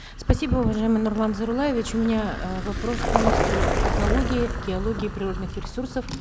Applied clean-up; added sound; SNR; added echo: none; Vehicle; 1 dB; none.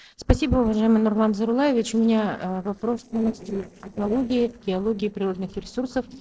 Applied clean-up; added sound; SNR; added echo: neural separator model SepFormer DNS4.